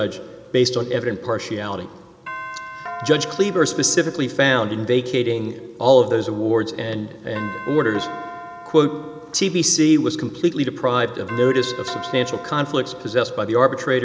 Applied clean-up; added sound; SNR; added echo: none; Doorbell; 14 dB; none.